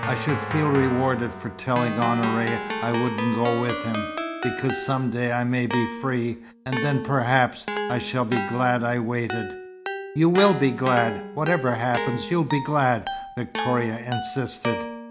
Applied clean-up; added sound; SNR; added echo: none; Keyboard (musical); 7 dB; none.